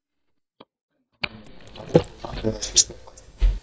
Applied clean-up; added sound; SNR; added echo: neural mask model DeepFilterNet 3.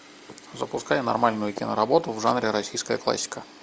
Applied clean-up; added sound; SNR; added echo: none; none; none; none.